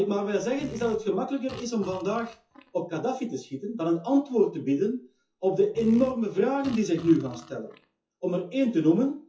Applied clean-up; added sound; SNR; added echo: classical method WPE with log-MMSE.